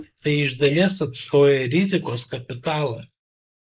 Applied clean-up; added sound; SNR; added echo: neural mask model Resemble Enhance denoiser.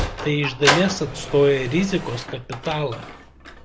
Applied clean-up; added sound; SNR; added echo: none; Sliding door; 5 dB; none.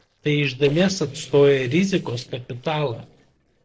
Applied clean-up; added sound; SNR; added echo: neural separator model SepFormer DNS4.